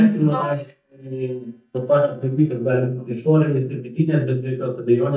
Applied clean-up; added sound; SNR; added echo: neural mask model DeepFilterNet 3.